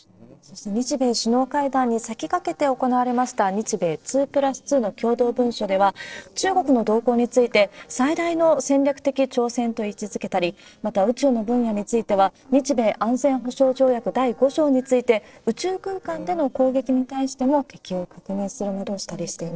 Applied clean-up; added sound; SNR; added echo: neural separator model SepFormer DNS4.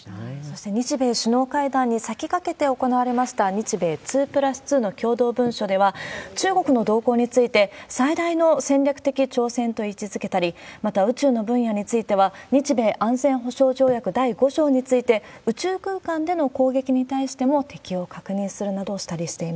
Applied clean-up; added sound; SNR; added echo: none; none; none; none.